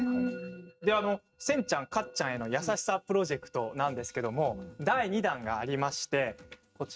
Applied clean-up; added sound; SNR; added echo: neural mask model RNNoise.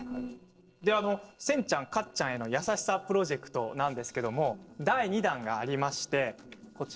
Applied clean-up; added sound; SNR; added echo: neural separator model SepFormer DNS4.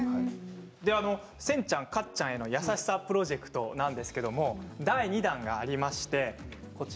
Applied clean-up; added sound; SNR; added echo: none; none; none; none.